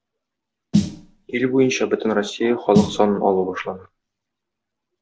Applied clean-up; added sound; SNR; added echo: none; Snare drum; 5 dB; none.